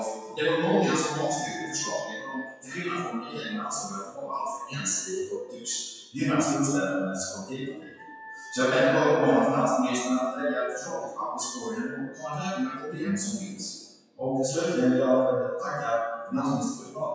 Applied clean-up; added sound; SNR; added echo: classical method WPE with log-MMSE.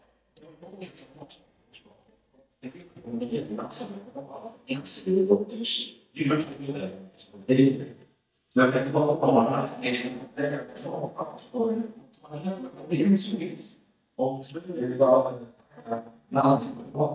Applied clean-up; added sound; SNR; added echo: neural mask model DeepFilterNet 3.